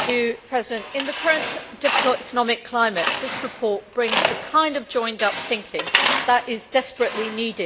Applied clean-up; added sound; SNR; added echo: none; Tools; 4 dB; none.